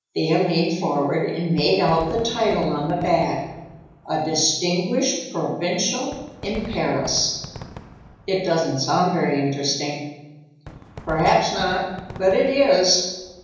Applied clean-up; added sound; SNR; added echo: none; Fireworks; 19 dB; reverberation time 1.0 s.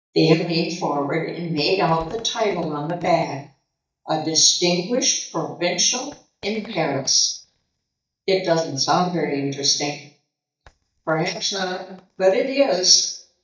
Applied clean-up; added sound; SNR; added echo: neural mask model DeepFilterNet 3.